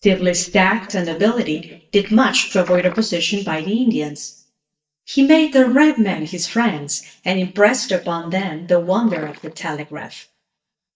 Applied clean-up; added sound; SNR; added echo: neural mask model DeepFilterNet 3.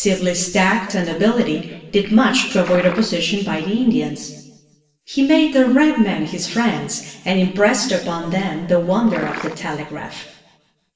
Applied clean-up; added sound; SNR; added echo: none; Liquid; 11 dB; reverberation time 1.0 s.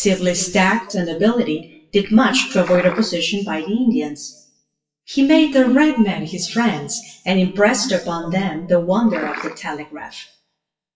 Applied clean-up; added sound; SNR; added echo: classical method WPE with log-MMSE.